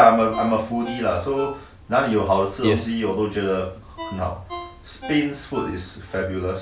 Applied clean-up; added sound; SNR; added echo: none; Ringtone; 17 dB; none.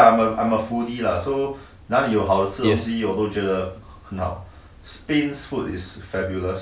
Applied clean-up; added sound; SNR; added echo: none; none; none; none.